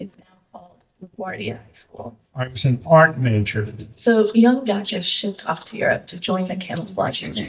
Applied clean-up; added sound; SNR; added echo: neural mask model DeepFilterNet 3.